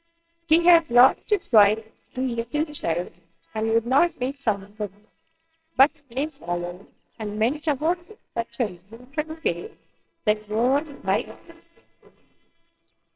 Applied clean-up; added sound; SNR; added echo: neural separator model SepFormer WHAMR!.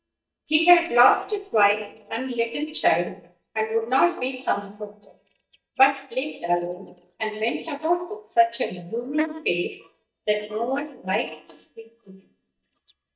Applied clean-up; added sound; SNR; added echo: neural mask model DeepFilterNet 3.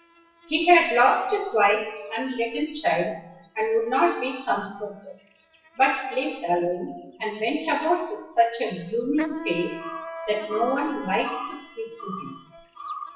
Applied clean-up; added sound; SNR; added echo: classical method WPE with log-MMSE.